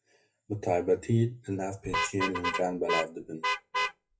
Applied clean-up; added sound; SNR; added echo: classical method WPE with log-MMSE.